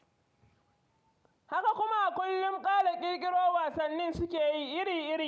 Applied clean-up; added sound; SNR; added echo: none; none; none; none.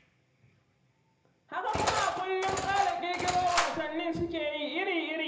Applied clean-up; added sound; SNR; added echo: none; Engine; 3 dB; reverberation time 0.7 s.